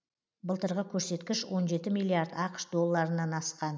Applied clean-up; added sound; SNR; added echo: none; none; none; none.